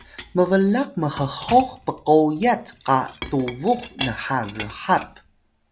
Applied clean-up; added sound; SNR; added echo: none; Chink, clink; 16 dB; none.